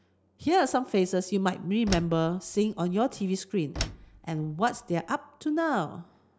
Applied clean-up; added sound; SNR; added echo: none; Slam; 11 dB; none.